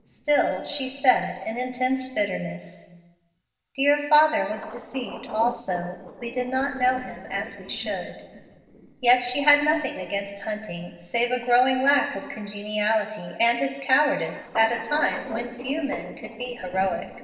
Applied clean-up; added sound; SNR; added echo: neural separator model SepFormer DNS4.